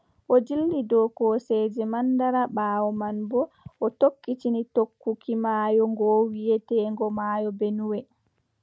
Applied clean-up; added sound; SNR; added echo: none; none; none; none.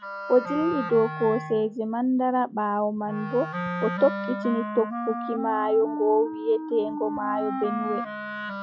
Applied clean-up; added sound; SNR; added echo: classical method log-MMSE.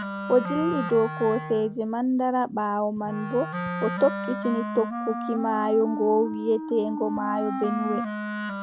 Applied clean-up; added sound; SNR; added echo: none; Wind instrument, woodwind instrument; 6 dB; none.